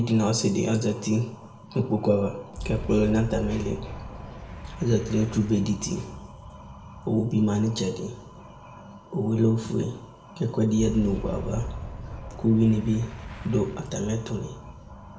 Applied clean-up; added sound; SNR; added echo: none; Boom; 14 dB; reverberation time 0.6 s.